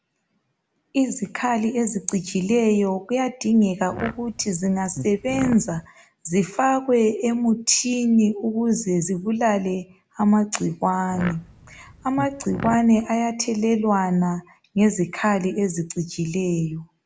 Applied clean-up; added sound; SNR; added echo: none; Fart; 12 dB; none.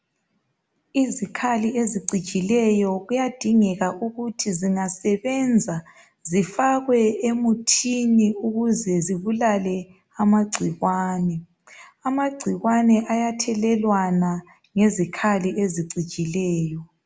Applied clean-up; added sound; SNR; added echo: none; none; none; none.